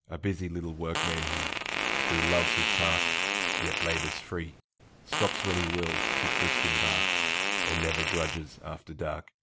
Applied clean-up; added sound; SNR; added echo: none; Fart; -5 dB; none.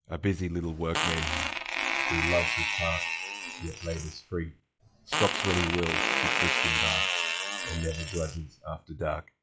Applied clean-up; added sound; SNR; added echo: classical method log-MMSE.